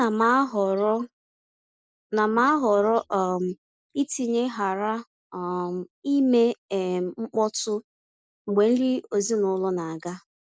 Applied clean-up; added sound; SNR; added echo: neural mask model Resemble Enhance denoiser.